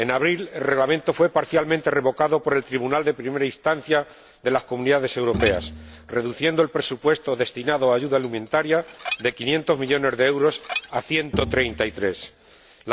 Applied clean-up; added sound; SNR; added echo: none; Dishes, pots, and pans + Bowed string instrument; 11 dB; none.